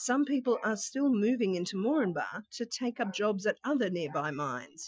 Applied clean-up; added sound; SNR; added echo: classical method Wiener filter.